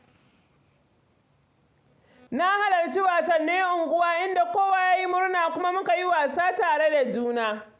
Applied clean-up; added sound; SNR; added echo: none; none; none; none.